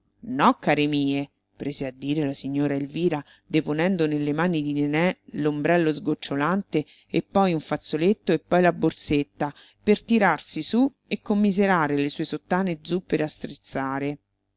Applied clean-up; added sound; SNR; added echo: none; none; none; none.